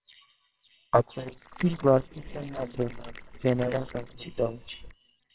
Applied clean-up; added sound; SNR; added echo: neural separator model SepFormer WHAMR!.